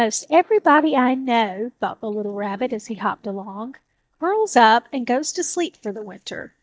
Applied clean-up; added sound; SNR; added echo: neural mask model DeepFilterNet 3.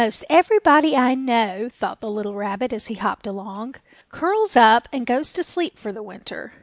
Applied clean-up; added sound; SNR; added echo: none; none; none; none.